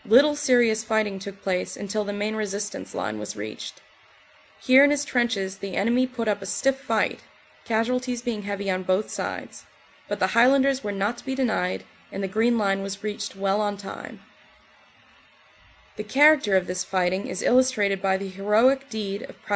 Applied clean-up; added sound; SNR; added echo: none; none; none; none.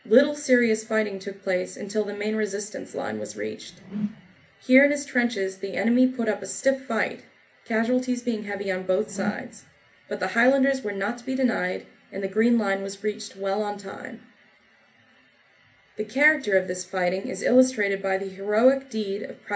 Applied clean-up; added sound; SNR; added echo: none; Whoosh, swoosh, swish; 12 dB; reverberation time 0.3 s.